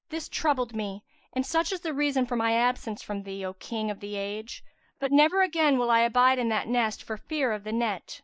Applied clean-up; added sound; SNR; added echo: neural mask model Resemble Enhance denoiser.